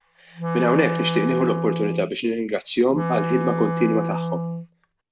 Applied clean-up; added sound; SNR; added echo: none; Wind instrument, woodwind instrument; 3 dB; none.